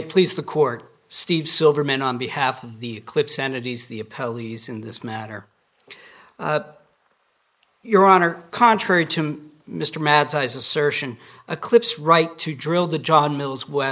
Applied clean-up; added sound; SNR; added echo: neural mask model Resemble Enhance denoiser.